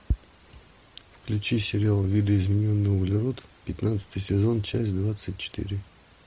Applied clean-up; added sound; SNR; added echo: none; none; none; none.